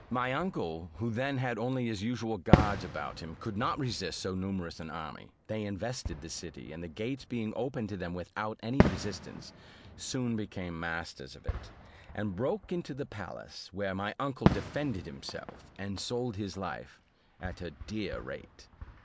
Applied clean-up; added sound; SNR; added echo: none; Fireworks; 1 dB; none.